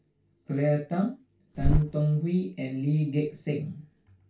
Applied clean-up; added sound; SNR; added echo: none; Bird; 2 dB; reverberation time 0.2 s.